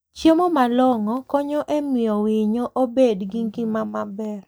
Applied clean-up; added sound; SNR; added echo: neural mask model DeepFilterNet 3.